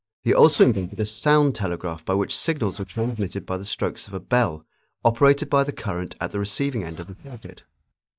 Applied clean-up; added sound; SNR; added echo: neural mask model DeepFilterNet 3.